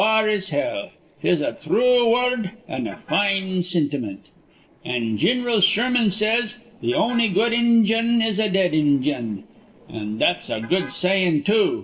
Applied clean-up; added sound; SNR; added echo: neural separator model SepFormer DNS4.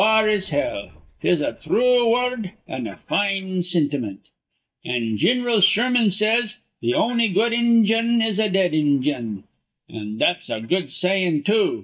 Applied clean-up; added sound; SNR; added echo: neural mask model DeepFilterNet 3.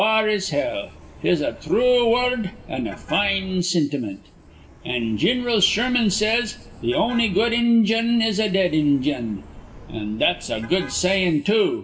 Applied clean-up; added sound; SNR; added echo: none; Car passing by; 19 dB; reverberation time 0.7 s.